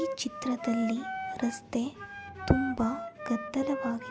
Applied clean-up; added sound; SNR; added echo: none; Wind instrument, woodwind instrument; 7 dB; none.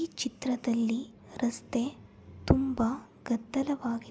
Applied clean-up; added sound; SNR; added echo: none; none; none; none.